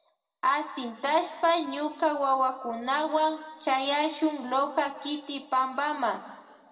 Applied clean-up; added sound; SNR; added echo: none; none; none; reverberation time 1.7 s.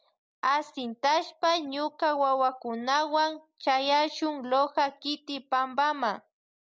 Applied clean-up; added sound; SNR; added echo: none; none; none; none.